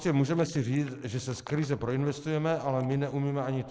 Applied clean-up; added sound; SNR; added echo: neural mask model Resemble Enhance denoiser.